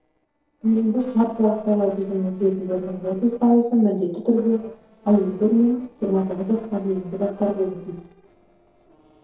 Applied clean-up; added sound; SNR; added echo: neural separator model SepFormer DNS4.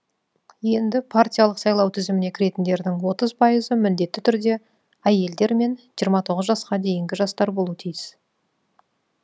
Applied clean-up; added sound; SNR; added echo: none; none; none; none.